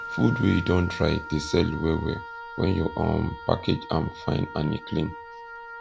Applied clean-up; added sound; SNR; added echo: none; Wind instrument, woodwind instrument; 12 dB; none.